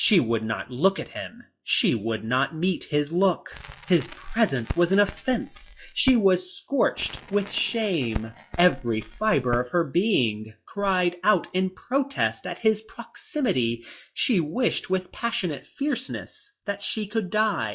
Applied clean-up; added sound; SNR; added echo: classical method log-MMSE.